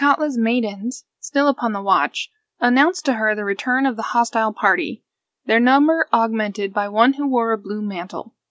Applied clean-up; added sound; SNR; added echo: none; none; none; none.